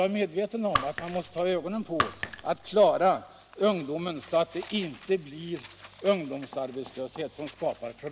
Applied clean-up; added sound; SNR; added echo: none; Shatter; 2 dB; none.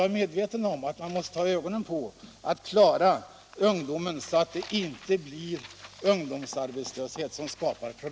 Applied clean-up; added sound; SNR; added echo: none; none; none; none.